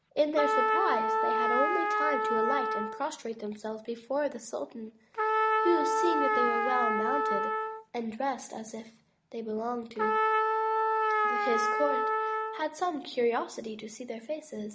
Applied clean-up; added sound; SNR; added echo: none; Trumpet; -3 dB; none.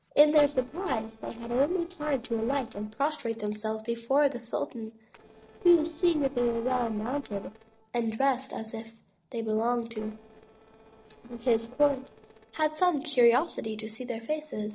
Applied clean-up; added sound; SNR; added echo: neural separator model SepFormer DNS4.